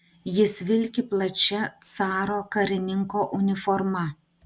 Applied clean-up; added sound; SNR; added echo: none; none; none; none.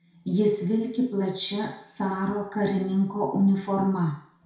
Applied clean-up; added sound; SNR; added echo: none; none; none; reverberation time 0.6 s.